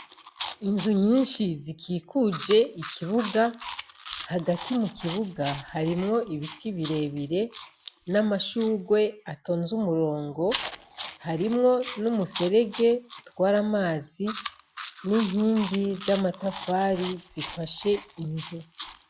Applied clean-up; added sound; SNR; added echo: none; Chewing, mastication; 12 dB; none.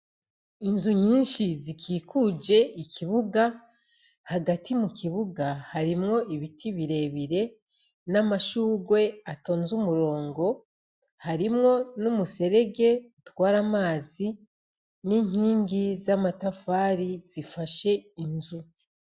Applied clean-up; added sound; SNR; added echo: none; none; none; none.